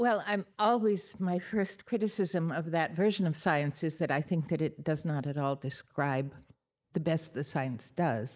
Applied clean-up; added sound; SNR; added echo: neural mask model Resemble Enhance denoiser.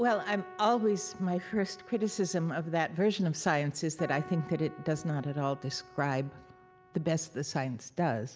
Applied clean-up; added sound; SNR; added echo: none; Keyboard (musical); 19 dB; none.